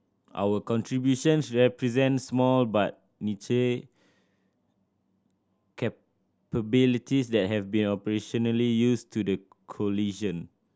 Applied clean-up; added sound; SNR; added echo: none; none; none; none.